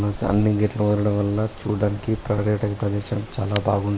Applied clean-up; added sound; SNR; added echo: none; none; none; none.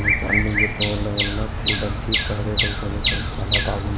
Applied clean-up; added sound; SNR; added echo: none; Bird vocalization, bird call, bird song; -4 dB; none.